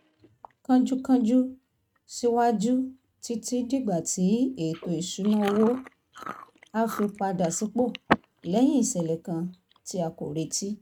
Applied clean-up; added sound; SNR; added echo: neural mask model RNNoise.